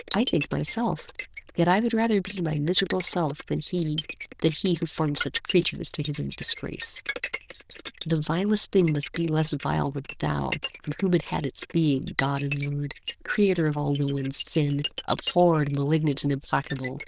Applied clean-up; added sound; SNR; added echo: neural diffusion model UNIVERSE++.